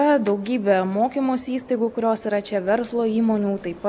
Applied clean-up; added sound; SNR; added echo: none; none; none; none.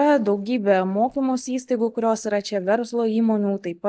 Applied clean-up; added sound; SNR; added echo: neural mask model DeepFilterNet 3.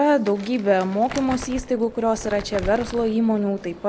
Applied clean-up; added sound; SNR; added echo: none; Crumpling, crinkling; 14 dB; none.